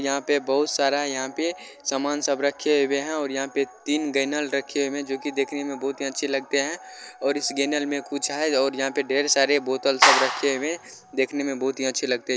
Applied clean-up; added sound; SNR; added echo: none; Clapping; -2 dB; none.